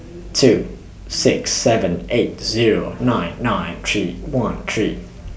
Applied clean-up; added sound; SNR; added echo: none; none; none; none.